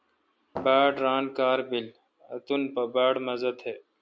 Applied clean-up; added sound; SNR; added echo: none; Fireworks; 14 dB; none.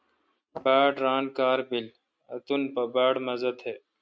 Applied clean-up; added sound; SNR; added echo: neural mask model RNNoise.